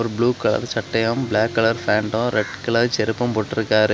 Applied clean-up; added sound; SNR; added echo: none; Bowed string instrument; 18 dB; none.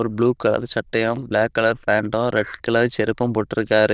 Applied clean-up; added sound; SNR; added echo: neural diffusion model UNIVERSE++.